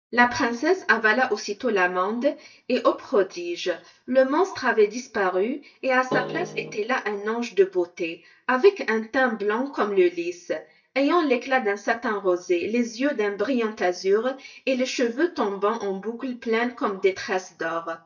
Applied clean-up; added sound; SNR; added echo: neural mask model DeepFilterNet 3.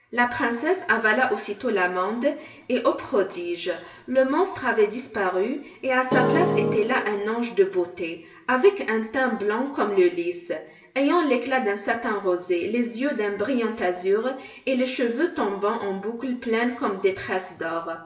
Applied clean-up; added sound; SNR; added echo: none; Keyboard (musical); 0 dB; reverberation time 0.8 s.